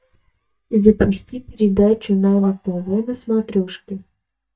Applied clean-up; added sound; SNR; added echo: neural mask model DeepFilterNet 3.